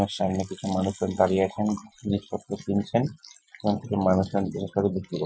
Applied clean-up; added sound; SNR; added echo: classical method Wiener filter.